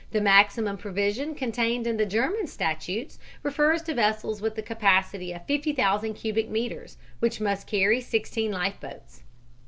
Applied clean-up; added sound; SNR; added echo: none; none; none; none.